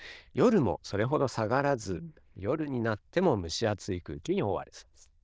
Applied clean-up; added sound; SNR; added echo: neural diffusion model UNIVERSE++.